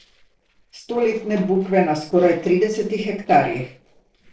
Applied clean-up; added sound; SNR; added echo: neural separator model SepFormer DNS4.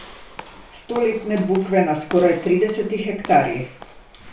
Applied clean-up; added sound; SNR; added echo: none; Walk, footsteps / Slam; 18 dB; reverberation time 0.3 s.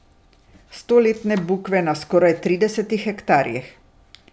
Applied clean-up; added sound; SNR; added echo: none; none; none; none.